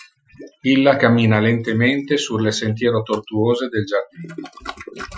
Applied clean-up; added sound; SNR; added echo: classical method Wiener filter.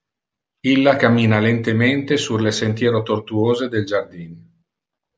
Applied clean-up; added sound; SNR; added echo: none; none; none; none.